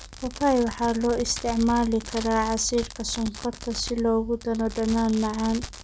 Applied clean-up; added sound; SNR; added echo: none; Fireworks; 15 dB; none.